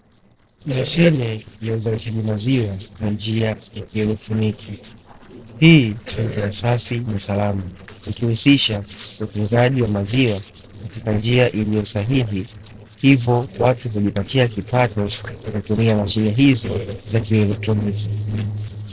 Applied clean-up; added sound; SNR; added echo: neural separator model SepFormer DNS4.